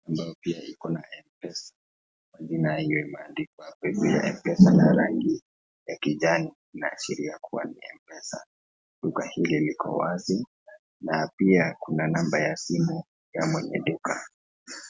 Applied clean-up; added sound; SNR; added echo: none; none; none; none.